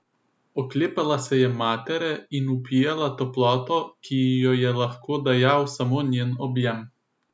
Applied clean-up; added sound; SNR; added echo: none; none; none; none.